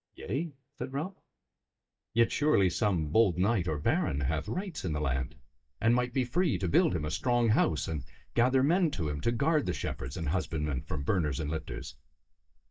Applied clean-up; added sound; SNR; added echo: neural mask model DeepFilterNet 3.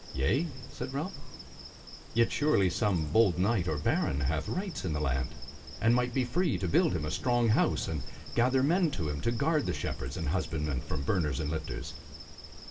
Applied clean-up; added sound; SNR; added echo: none; Insect; 15 dB; reverberation time 1.4 s.